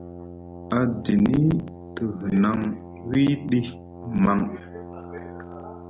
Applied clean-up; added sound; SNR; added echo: none; Brass instrument; 15 dB; none.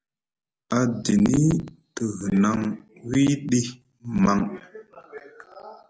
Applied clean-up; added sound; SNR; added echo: none; none; none; none.